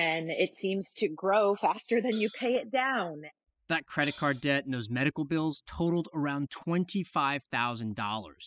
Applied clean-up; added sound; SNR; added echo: classical method spectral subtraction.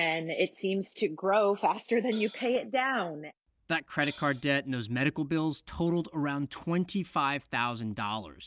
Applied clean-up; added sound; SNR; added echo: none; Hi-hat; 15 dB; none.